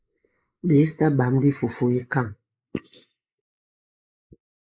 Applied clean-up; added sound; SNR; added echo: neural mask model Resemble Enhance denoiser.